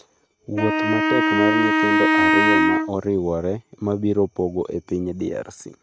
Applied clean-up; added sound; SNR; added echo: neural mask model RNNoise.